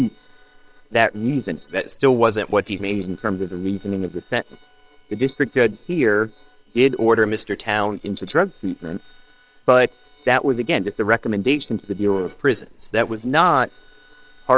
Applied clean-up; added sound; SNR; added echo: neural separator model SepFormer WHAM!.